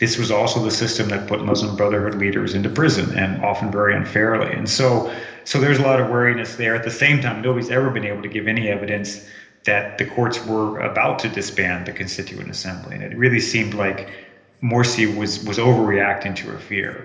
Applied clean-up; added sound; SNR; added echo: none; none; none; reverberation time 1.4 s.